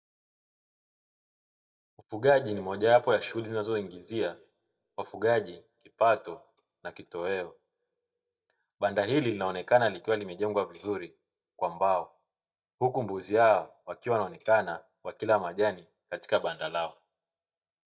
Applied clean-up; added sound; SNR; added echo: neural mask model DeepFilterNet 3.